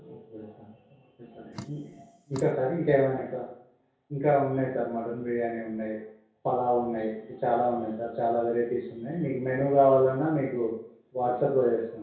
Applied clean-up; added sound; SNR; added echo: none; Drip; 17 dB; reverberation time 0.6 s.